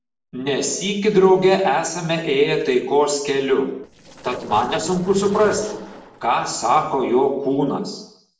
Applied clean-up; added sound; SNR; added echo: neural separator model SepFormer DNS4.